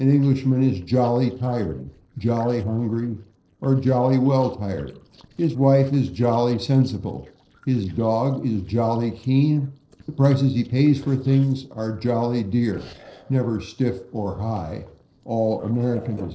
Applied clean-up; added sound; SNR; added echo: neural separator model SepFormer DNS4.